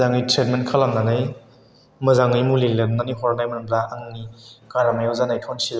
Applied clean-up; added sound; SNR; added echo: none; none; none; none.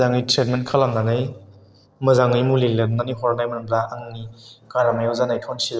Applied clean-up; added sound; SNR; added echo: neural separator model SepFormer DNS4.